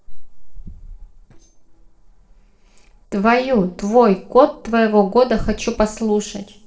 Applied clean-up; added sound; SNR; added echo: neural separator model SepFormer DNS4.